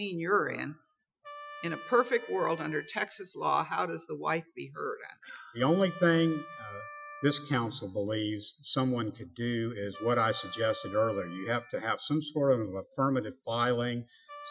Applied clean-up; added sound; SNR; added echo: classical method Wiener filter.